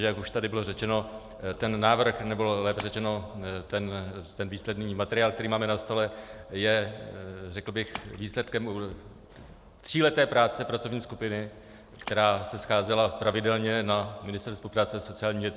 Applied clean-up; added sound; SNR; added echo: none; Splash, splatter; 18 dB; none.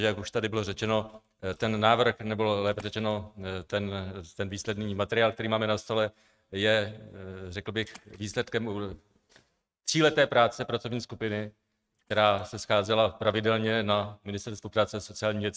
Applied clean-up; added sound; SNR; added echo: neural mask model RNNoise.